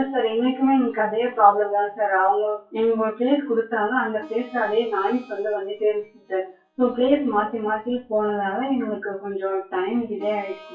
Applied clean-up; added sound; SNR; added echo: classical method WPE with log-MMSE.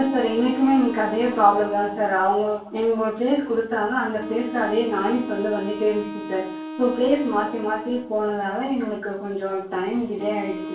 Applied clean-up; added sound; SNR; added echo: none; Wind instrument, woodwind instrument; 12 dB; reverberation time 0.3 s.